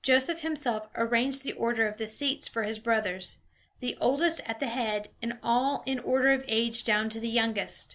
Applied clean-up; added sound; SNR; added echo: none; none; none; none.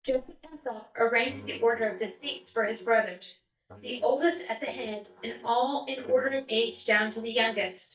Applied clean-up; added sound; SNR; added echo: neural mask model DeepFilterNet 3.